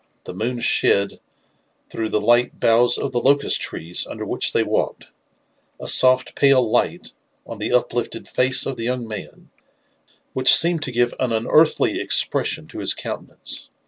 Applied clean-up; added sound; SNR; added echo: none; none; none; none.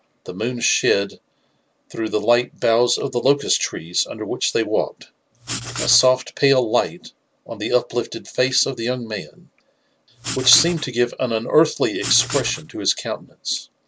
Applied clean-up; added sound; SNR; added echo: none; Writing; 9 dB; none.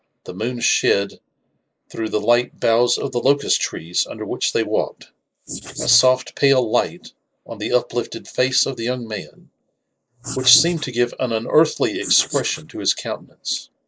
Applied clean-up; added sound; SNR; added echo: neural mask model Resemble Enhance denoiser.